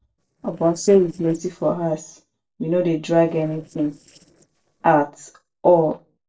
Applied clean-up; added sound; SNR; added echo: neural separator model SepFormer DNS4.